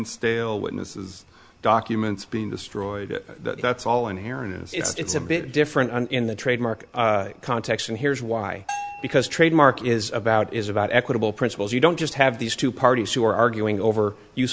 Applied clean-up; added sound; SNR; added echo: none; Bell; 14 dB; none.